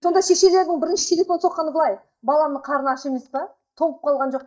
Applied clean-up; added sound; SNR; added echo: neural mask model DeepFilterNet 3.